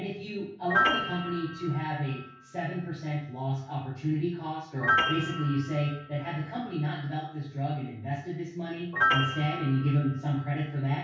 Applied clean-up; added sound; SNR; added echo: none; Piano; 3 dB; reverberation time 0.6 s.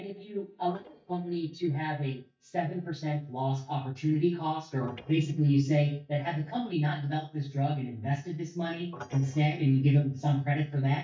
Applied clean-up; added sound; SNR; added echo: neural mask model DeepFilterNet 3.